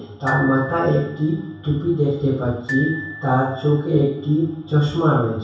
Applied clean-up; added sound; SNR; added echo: none; Glockenspiel; 13 dB; reverberation time 0.7 s.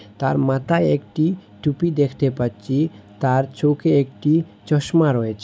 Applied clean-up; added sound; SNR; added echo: none; none; none; none.